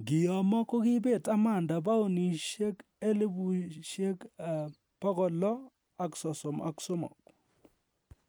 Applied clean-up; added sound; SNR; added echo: none; none; none; none.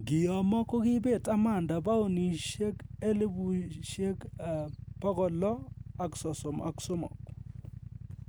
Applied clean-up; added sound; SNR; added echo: none; Idling / Motorcycle; 13 dB; none.